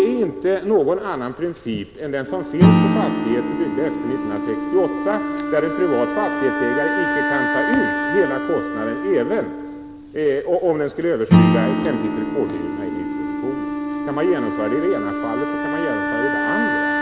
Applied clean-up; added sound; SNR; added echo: none; Wind instrument, woodwind instrument + Acoustic guitar / Strum; -1 dB; none.